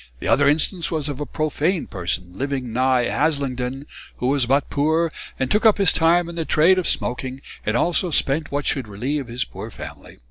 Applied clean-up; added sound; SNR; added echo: none; none; none; none.